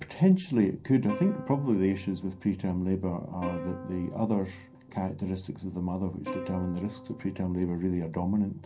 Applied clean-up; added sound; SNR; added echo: none; Plucked string instrument; 14 dB; reverberation time 0.3 s.